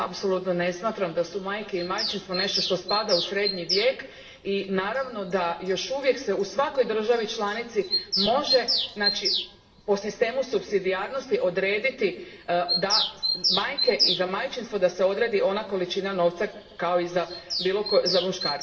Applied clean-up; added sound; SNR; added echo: none; Bird vocalization, bird call, bird song; 5 dB; reverberation time 0.8 s.